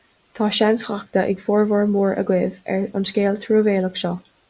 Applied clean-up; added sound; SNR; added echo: none; none; none; none.